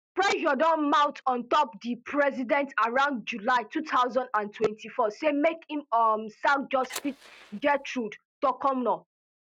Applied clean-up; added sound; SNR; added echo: neural mask model RNNoise.